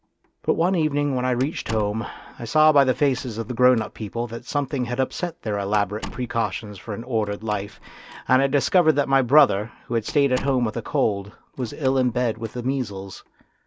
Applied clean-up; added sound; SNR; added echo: none; Slam; 20 dB; none.